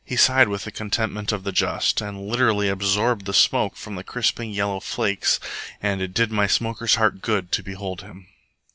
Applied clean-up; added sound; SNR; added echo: none; none; none; none.